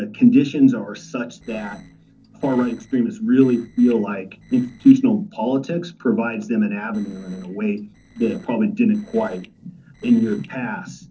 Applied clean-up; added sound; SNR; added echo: neural separator model SepFormer DNS4.